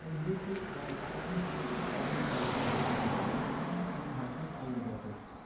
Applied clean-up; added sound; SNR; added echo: none; Car passing by / Traffic noise, roadway noise; -3 dB; reverberation time 0.9 s.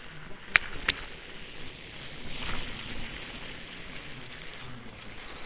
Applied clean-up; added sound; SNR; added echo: neural separator model SepFormer WHAMR!.